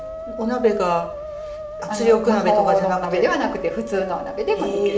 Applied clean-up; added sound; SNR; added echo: none; Musical instrument; 11 dB; reverberation time 0.6 s.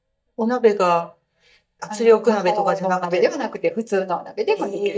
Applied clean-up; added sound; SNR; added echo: neural mask model DeepFilterNet 3.